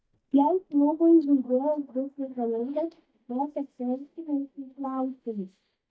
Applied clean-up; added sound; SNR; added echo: neural mask model DeepFilterNet 3.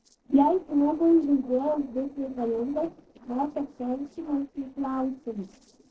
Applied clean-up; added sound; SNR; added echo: neural separator model SepFormer DNS4.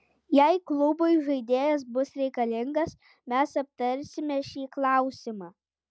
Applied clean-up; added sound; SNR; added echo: none; none; none; none.